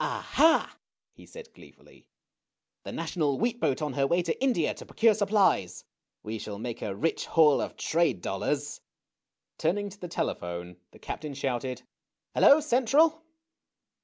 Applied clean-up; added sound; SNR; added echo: none; none; none; none.